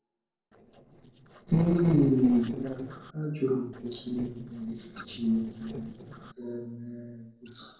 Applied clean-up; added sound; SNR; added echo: neural separator model SepFormer DNS4.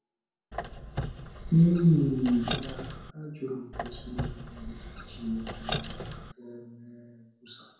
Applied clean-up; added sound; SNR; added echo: none; Squeak; 7 dB; reverberation time 0.9 s.